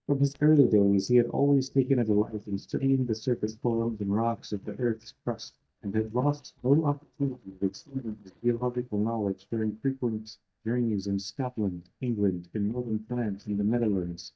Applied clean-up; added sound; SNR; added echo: neural mask model DeepFilterNet 3.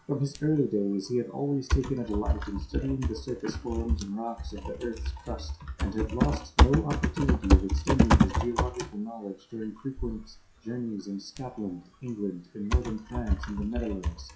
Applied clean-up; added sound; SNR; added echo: classical method WPE with log-MMSE.